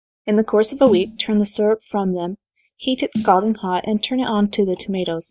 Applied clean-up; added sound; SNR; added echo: neural mask model DeepFilterNet 3.